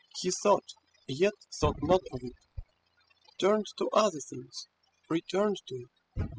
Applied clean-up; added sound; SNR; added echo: classical method spectral subtraction.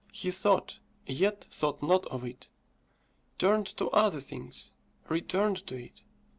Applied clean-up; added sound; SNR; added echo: none; none; none; none.